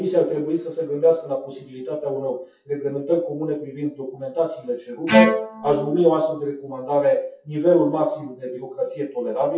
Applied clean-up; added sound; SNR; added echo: classical method WPE with log-MMSE.